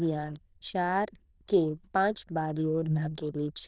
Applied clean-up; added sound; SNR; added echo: neural diffusion model UNIVERSE++.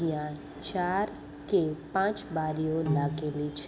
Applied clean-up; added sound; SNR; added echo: none; Piano; 2 dB; none.